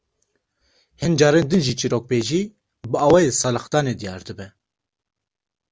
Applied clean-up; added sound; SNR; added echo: none; none; none; none.